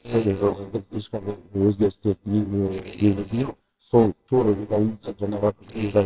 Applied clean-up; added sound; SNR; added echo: neural separator model SepFormer WHAMR!.